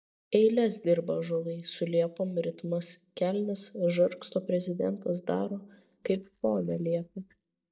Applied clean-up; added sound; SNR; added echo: neural mask model DeepFilterNet 3.